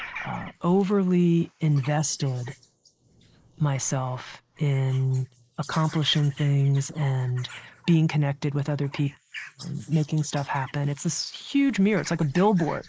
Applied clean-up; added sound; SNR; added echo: neural mask model Resemble Enhance denoiser.